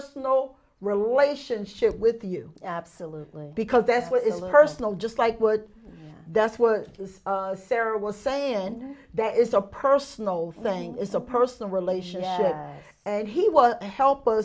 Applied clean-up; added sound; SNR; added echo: none; none; none; none.